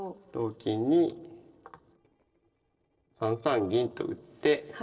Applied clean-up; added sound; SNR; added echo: neural separator model SepFormer DNS4.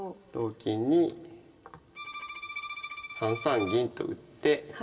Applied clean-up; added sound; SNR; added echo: none; Bowed string instrument; 10 dB; reverberation time 1.4 s.